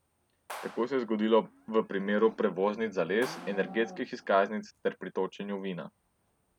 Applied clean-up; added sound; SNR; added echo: none; Livestock, farm animals, working animals + Clapping; 18 dB; none.